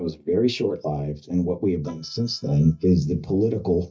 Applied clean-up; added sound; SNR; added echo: neural mask model DeepFilterNet 3.